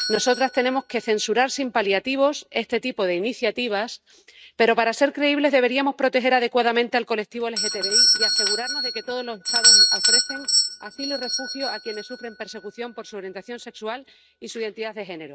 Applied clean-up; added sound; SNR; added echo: neural mask model RNNoise.